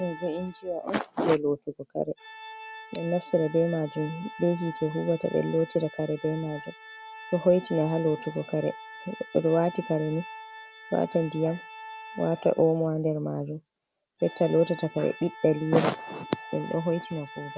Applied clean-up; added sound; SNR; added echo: none; Organ; 16 dB; none.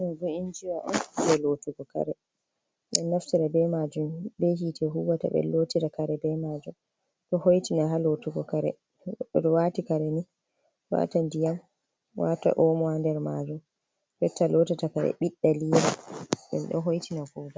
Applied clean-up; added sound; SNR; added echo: none; none; none; none.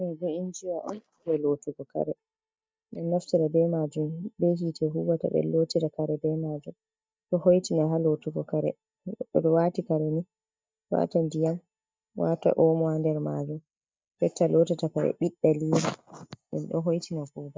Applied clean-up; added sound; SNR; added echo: neural mask model DeepFilterNet 3.